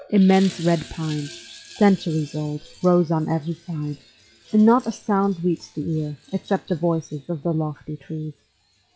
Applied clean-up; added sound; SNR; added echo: classical method log-MMSE.